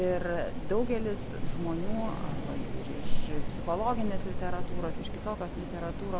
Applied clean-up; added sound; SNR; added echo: none; Rain; -4 dB; none.